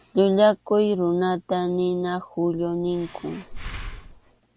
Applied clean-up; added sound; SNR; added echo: none; Breathing; 14 dB; none.